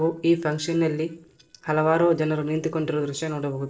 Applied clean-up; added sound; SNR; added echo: neural separator model SepFormer DNS4.